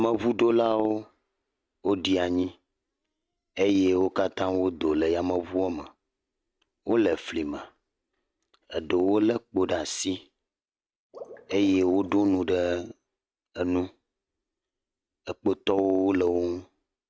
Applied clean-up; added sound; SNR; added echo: neural mask model RNNoise.